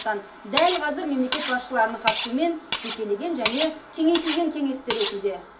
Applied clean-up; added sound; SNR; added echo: none; Cutlery, silverware; 0 dB; reverberation time 0.3 s.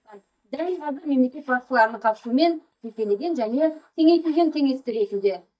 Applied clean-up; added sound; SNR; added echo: neural mask model DeepFilterNet 3.